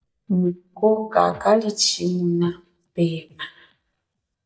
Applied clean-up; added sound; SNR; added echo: neural mask model DeepFilterNet 3.